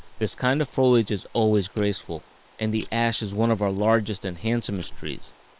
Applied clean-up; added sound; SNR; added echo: neural separator model SepFormer WHAM!.